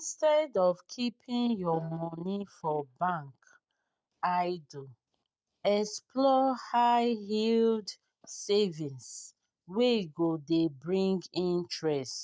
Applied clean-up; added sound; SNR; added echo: neural mask model DeepFilterNet 3.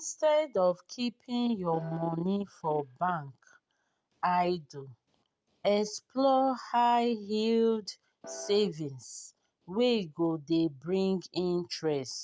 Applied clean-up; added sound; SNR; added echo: none; Piano; 14 dB; none.